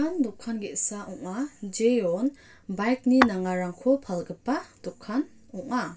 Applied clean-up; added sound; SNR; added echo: none; Tap / Glass; 5 dB; reverberation time 0.2 s.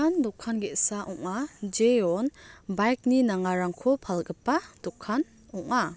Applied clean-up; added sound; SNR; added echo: none; none; none; none.